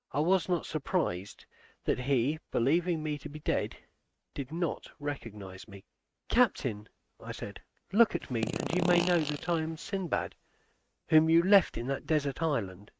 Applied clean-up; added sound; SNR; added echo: neural mask model RNNoise.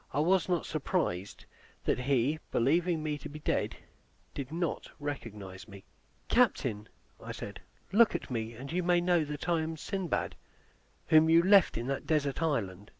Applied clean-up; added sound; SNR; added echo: none; none; none; none.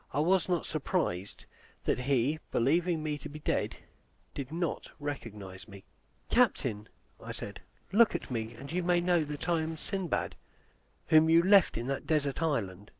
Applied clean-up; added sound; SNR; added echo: neural separator model SepFormer DNS4.